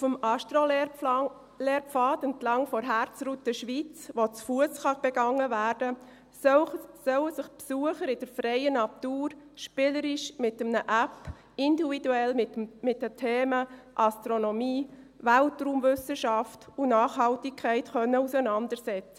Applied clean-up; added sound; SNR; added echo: none; none; none; none.